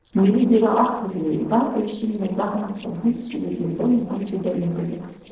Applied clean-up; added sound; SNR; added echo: neural separator model SepFormer DNS4.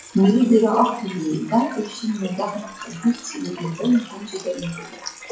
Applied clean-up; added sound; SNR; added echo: classical method WPE with log-MMSE.